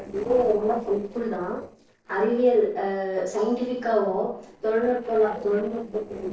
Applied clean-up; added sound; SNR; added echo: neural separator model SepFormer DNS4.